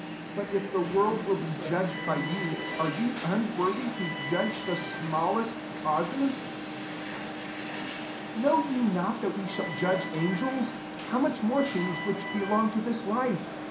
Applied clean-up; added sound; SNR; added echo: none; Alarm; 6 dB; reverberation time 0.5 s.